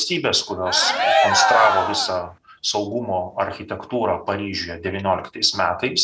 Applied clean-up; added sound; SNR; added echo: none; Cheering; -2 dB; none.